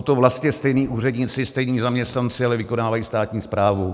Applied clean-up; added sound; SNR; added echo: none; none; none; none.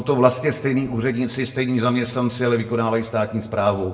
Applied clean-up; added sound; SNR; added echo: none; none; none; reverberation time 0.5 s.